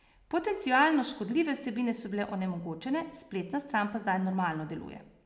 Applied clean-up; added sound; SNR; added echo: none; none; none; none.